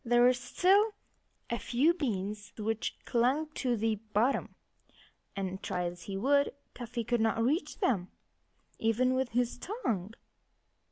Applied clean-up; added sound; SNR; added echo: none; none; none; none.